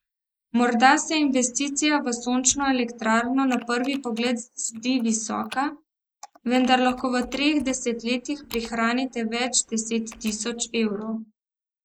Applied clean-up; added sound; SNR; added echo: neural mask model Resemble Enhance denoiser.